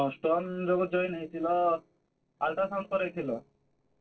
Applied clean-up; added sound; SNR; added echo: neural separator model SepFormer DNS4.